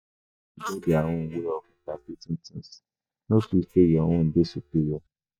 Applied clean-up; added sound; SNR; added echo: neural mask model DeepFilterNet 3.